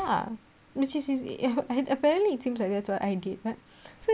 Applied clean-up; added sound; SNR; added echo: none; none; none; none.